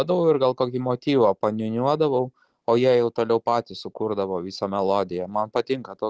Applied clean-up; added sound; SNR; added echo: none; none; none; none.